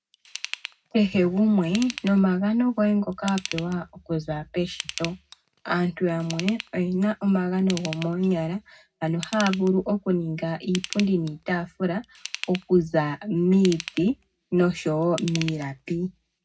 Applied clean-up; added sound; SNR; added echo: none; Ratchet, pawl / Tools; 16 dB; reverberation time 0.4 s.